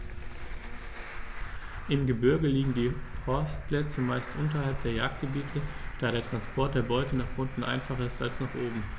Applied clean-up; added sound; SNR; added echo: none; Traffic noise, roadway noise; 8 dB; none.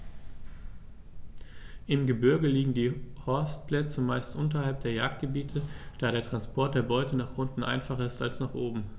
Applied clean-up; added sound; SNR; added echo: none; none; none; none.